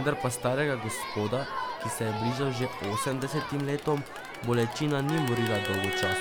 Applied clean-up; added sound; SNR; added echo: none; Crowd; 5 dB; none.